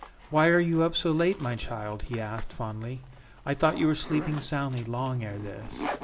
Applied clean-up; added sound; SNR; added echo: none; Zipper (clothing); 14 dB; reverberation time 0.5 s.